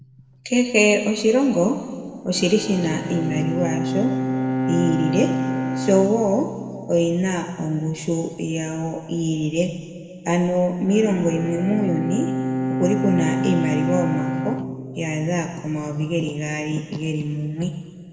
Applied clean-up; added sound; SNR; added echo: none; Bowed string instrument; 6 dB; reverberation time 2.0 s.